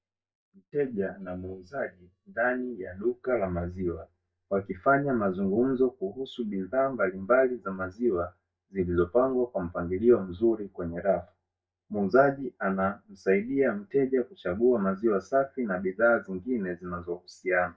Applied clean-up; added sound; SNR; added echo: neural mask model DeepFilterNet 3.